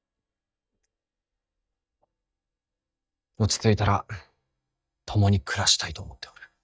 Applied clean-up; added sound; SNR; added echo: neural mask model DeepFilterNet 3.